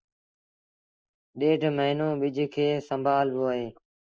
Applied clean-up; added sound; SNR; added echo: neural mask model Resemble Enhance denoiser.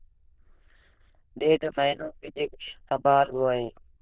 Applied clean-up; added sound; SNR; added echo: neural diffusion model UNIVERSE++.